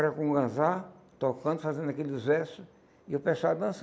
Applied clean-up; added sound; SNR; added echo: none; none; none; none.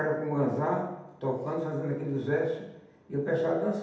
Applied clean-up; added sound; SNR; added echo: none; none; none; reverberation time 0.8 s.